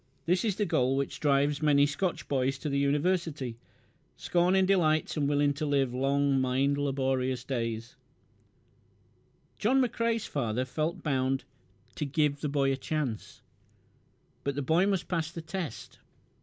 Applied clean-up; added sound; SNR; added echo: none; none; none; none.